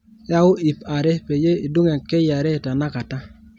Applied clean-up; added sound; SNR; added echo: none; none; none; none.